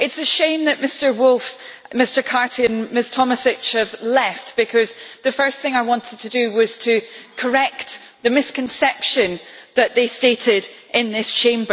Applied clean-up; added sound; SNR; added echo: none; none; none; none.